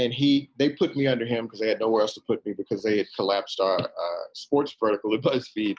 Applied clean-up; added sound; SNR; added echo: none; none; none; none.